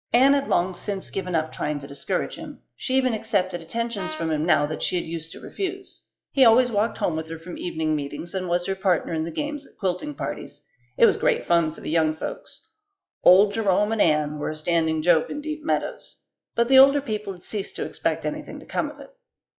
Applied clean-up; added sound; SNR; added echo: classical method log-MMSE.